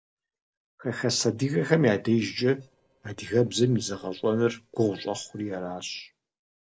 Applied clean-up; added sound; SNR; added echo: neural separator model SepFormer DNS4.